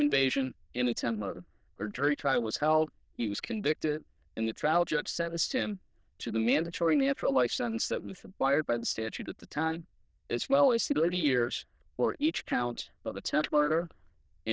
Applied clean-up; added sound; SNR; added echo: neural diffusion model UNIVERSE++.